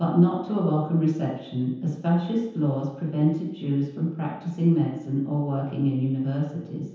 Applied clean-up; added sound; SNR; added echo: none; none; none; reverberation time 0.9 s.